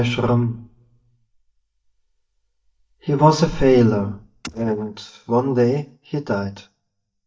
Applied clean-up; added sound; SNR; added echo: neural mask model DeepFilterNet 3.